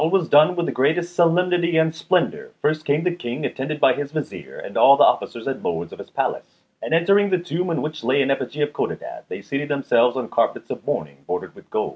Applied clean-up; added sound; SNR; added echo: none; none; none; none.